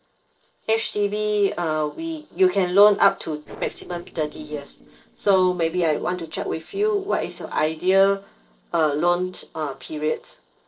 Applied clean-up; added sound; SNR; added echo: neural separator model SepFormer DNS4.